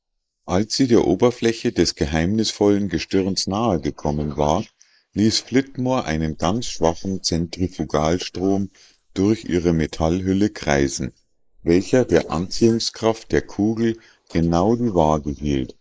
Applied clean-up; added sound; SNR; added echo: neural mask model Resemble Enhance denoiser.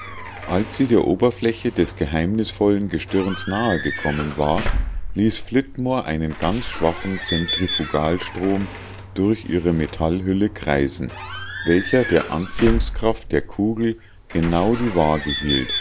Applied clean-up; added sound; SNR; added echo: none; Squeak / Slam / Alarm / Wood; 7 dB; none.